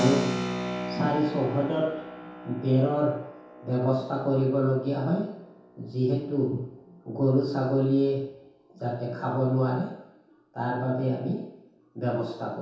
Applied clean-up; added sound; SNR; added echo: none; Keyboard (musical); 10 dB; reverberation time 0.8 s.